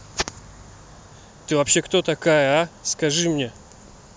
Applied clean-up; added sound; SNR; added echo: none; none; none; none.